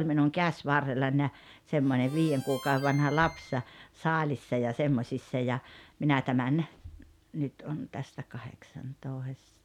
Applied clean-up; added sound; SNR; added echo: none; Harmonica; 17 dB; none.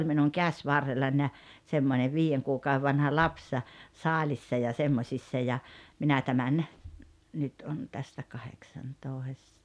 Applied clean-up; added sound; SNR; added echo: none; none; none; none.